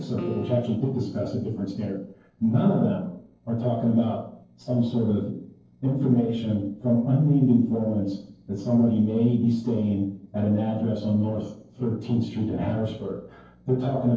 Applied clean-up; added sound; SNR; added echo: neural separator model SepFormer DNS4.